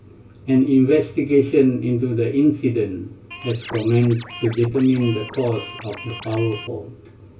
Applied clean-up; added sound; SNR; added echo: none; Scratching (performance technique); 16 dB; reverberation time 0.1 s.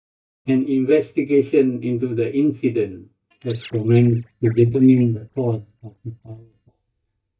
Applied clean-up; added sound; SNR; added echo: neural mask model DeepFilterNet 3.